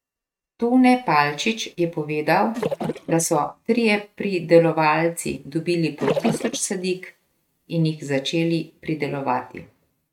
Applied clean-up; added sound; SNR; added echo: neural mask model RNNoise.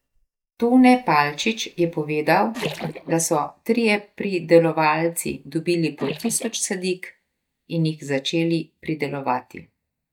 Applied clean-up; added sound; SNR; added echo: neural mask model DeepFilterNet 3.